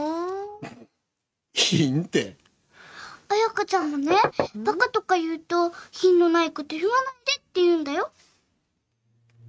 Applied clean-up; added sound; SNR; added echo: neural mask model RNNoise.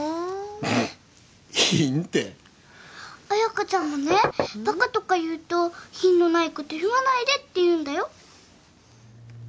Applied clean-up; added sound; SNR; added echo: none; Knock; 1 dB; none.